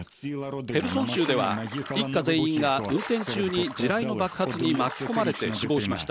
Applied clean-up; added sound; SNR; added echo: none; Stream; 13 dB; none.